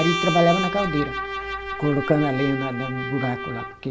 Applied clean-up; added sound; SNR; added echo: none; Trumpet; 5 dB; none.